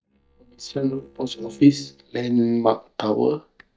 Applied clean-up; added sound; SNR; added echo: neural mask model DeepFilterNet 3.